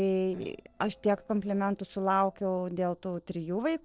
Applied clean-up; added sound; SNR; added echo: neural separator model SepFormer DNS4.